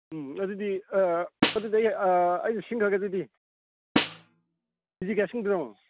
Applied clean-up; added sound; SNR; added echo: none; Snare drum; 4 dB; none.